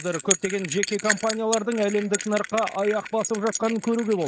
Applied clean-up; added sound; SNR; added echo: neural mask model RNNoise.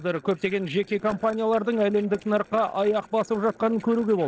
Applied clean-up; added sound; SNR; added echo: neural separator model SepFormer DNS4.